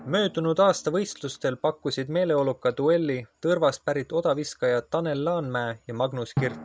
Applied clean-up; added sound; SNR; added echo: none; Drum; 16 dB; none.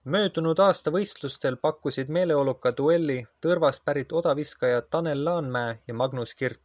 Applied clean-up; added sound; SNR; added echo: none; none; none; none.